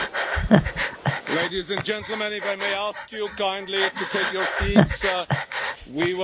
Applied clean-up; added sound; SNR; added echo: none; Breathing; -3 dB; none.